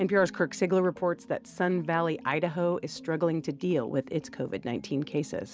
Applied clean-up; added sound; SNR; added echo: none; none; none; none.